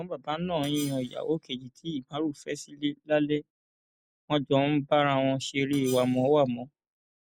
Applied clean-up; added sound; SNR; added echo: none; Screech; 20 dB; none.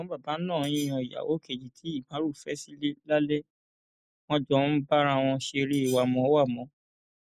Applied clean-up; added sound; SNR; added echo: neural mask model Resemble Enhance denoiser.